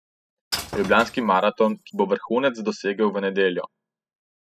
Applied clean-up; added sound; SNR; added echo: classical method spectral subtraction.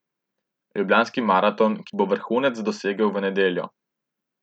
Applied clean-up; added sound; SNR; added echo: none; none; none; none.